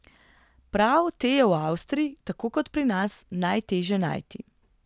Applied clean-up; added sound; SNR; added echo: none; none; none; none.